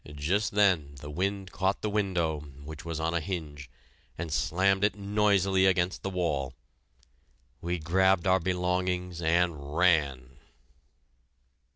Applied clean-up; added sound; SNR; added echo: none; none; none; none.